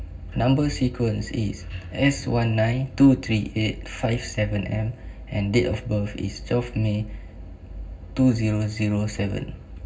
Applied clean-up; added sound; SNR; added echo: none; none; none; reverberation time 0.4 s.